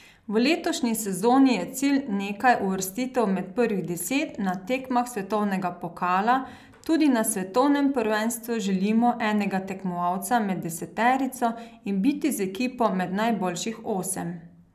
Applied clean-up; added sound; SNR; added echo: none; none; none; none.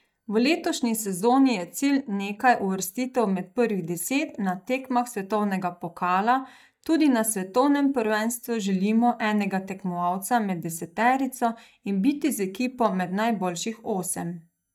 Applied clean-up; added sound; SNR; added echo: neural mask model DeepFilterNet 3.